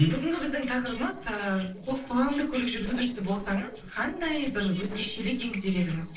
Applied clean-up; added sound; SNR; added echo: neural separator model SepFormer DNS4.